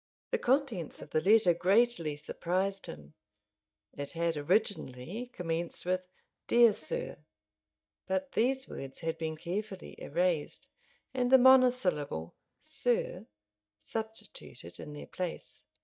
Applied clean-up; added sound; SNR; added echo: neural mask model DeepFilterNet 3.